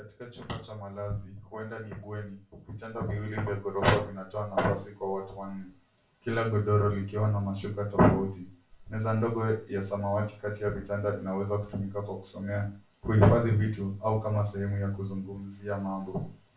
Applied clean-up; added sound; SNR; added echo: none; none; none; reverberation time 0.3 s.